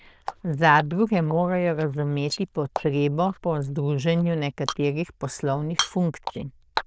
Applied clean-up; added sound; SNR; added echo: neural diffusion model UNIVERSE++.